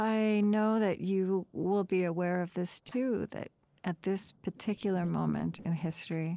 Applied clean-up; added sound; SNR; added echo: neural separator model SepFormer DNS4.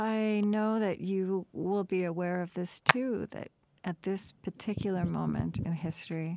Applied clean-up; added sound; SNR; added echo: none; Hands; 6 dB; none.